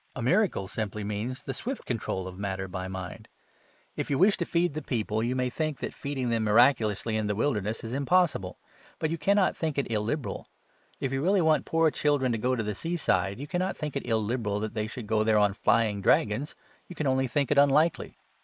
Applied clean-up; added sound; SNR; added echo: neural mask model Resemble Enhance denoiser.